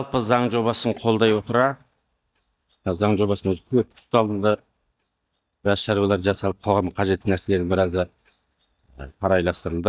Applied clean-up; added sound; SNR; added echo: neural mask model DeepFilterNet 3.